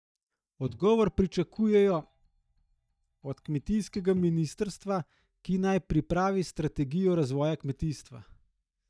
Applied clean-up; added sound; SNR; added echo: neural mask model DeepFilterNet 3.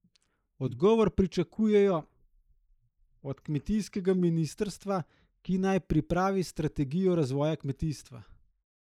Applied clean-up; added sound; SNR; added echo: neural mask model Resemble Enhance denoiser.